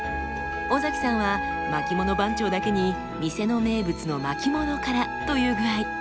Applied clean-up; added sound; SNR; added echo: none; Wind instrument, woodwind instrument; 5 dB; none.